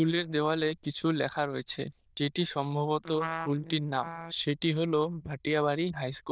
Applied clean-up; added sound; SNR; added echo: neural diffusion model UNIVERSE++.